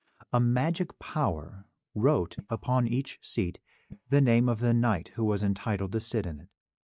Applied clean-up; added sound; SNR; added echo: neural mask model DeepFilterNet 3.